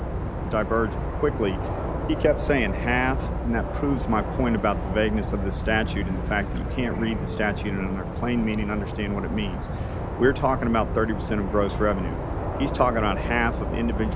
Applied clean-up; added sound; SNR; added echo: none; Insect / Frog; 2 dB; none.